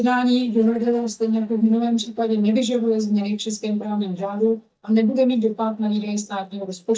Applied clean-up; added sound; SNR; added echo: neural mask model DeepFilterNet 3.